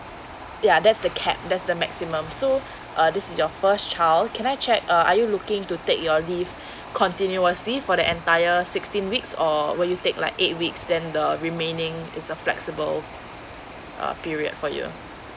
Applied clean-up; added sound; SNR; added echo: none; none; none; none.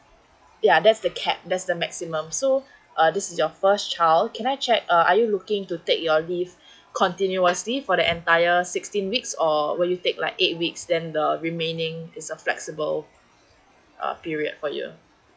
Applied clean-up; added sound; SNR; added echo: classical method log-MMSE.